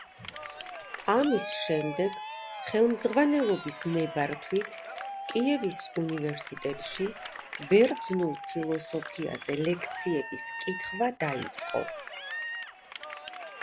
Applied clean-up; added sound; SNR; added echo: none; Cheering; 10 dB; none.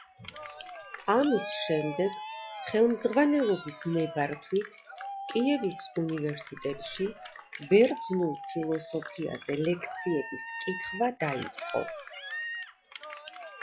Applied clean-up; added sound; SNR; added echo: classical method log-MMSE.